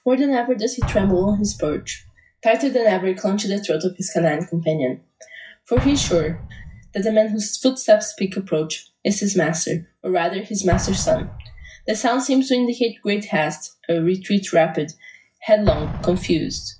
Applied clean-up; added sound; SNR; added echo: classical method WPE with log-MMSE.